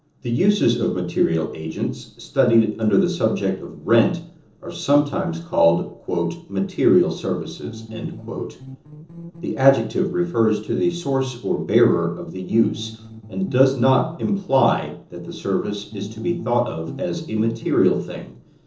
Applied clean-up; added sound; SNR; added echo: neural separator model SepFormer DNS4.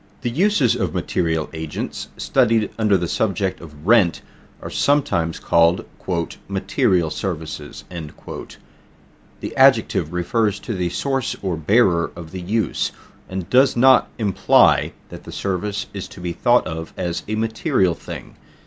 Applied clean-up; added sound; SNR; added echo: none; none; none; none.